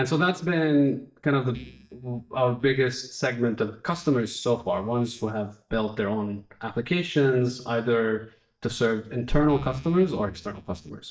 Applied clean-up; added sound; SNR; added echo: neural mask model DeepFilterNet 3.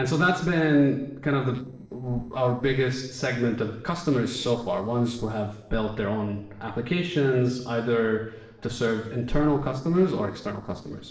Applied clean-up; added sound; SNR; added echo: neural separator model SepFormer DNS4.